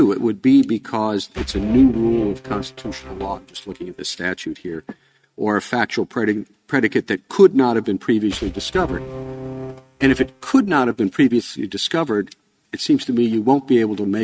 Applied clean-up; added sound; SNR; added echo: neural mask model RNNoise.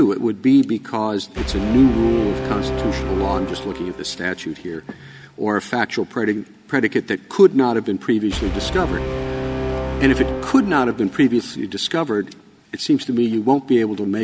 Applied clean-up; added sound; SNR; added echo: none; Brass instrument; 9 dB; none.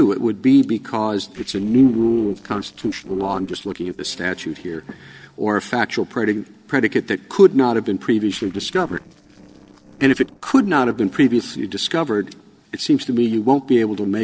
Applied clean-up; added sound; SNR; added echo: neural separator model SepFormer DNS4.